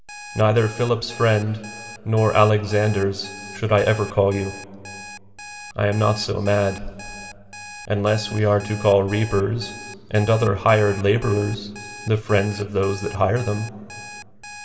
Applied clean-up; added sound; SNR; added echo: none; Alarm; 17 dB; reverberation time 1.8 s.